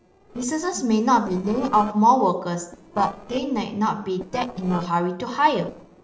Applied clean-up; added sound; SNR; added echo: neural separator model SepFormer DNS4.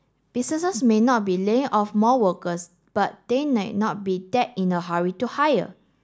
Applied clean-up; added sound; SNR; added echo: none; none; none; none.